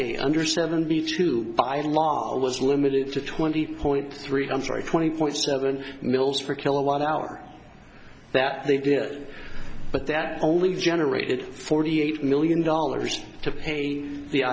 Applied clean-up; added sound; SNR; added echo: none; none; none; none.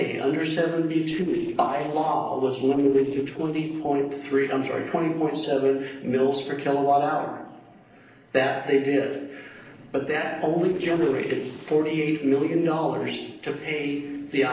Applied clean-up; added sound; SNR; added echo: neural separator model SepFormer DNS4.